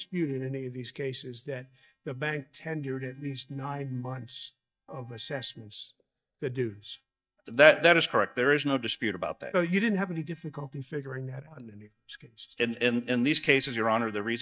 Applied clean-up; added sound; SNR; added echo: neural mask model DeepFilterNet 3.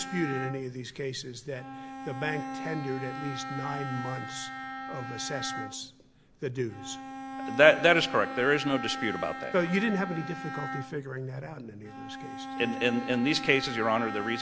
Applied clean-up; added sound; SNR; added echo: none; Bowed string instrument; 8 dB; none.